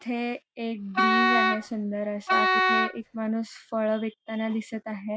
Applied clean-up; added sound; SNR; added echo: neural mask model RNNoise.